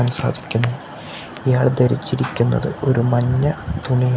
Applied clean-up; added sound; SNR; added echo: none; none; none; none.